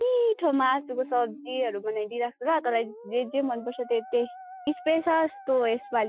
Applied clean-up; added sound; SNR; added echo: classical method Wiener filter.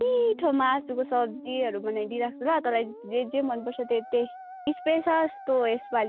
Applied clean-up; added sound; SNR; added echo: none; Musical instrument; 17 dB; none.